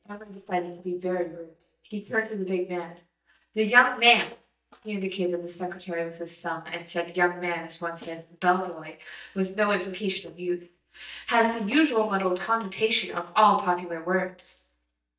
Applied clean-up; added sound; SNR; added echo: neural mask model DeepFilterNet 3.